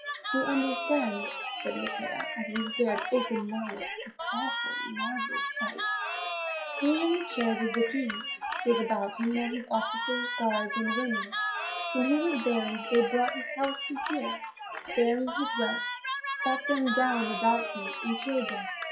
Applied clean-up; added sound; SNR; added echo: classical method WPE with log-MMSE.